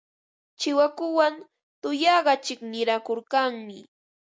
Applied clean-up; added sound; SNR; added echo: none; none; none; none.